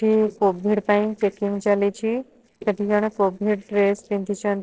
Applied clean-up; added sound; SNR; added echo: neural separator model SepFormer DNS4.